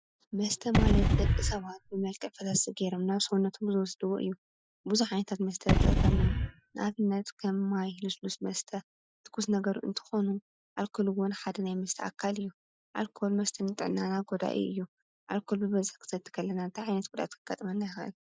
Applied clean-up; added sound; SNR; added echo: classical method Wiener filter.